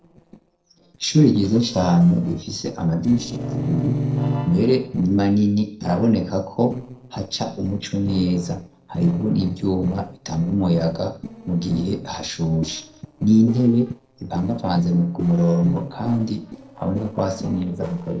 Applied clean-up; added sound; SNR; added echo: neural separator model SepFormer DNS4.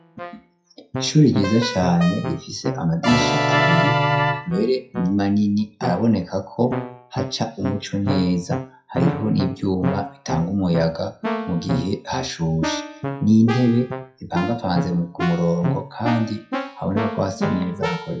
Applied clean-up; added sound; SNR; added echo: classical method WPE with log-MMSE.